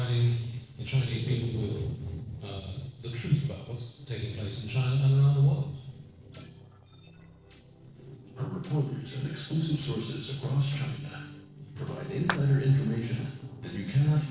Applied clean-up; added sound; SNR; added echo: neural separator model SepFormer DNS4.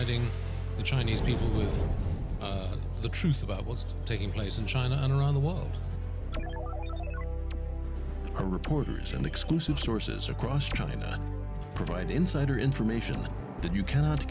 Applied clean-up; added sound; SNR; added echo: none; none; none; none.